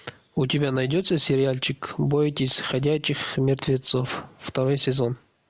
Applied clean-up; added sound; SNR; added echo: none; none; none; none.